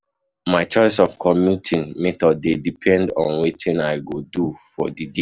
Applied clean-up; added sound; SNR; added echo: none; none; none; none.